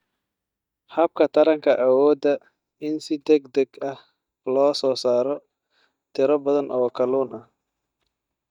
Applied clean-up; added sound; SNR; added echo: neural mask model DeepFilterNet 3.